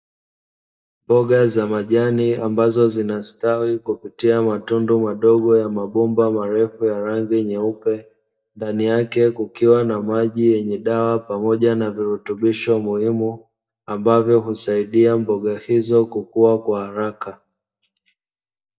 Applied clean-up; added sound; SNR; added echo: neural mask model DeepFilterNet 3.